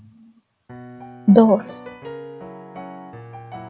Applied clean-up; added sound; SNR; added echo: none; Piano; 15 dB; none.